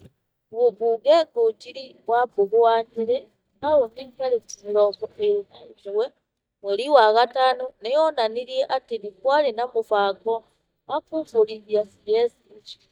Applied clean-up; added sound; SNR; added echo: neural mask model DeepFilterNet 3.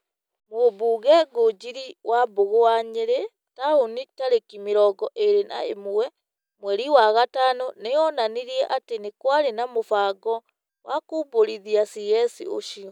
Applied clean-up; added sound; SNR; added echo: none; none; none; none.